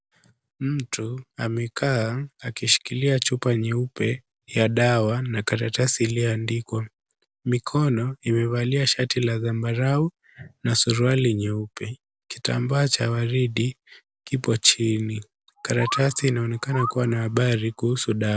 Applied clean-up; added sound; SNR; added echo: none; Bird; 12 dB; none.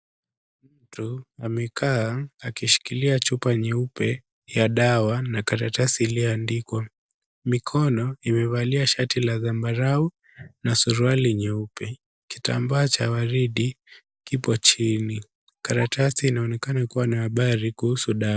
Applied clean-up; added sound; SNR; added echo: neural mask model DeepFilterNet 3.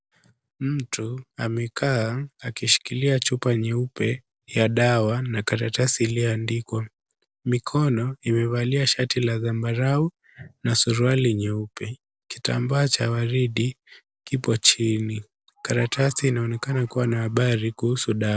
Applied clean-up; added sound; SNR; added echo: neural separator model SepFormer DNS4.